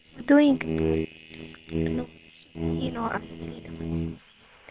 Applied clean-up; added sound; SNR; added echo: neural separator model SepFormer WHAM!.